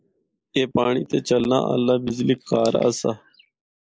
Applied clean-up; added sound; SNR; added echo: neural mask model Resemble Enhance denoiser.